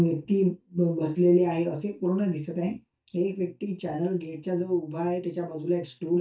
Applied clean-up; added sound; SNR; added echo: neural mask model DeepFilterNet 3.